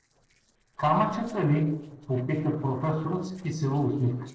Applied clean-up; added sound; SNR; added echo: neural separator model SepFormer DNS4.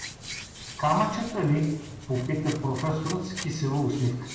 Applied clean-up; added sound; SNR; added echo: none; Hands; 12 dB; reverberation time 1.0 s.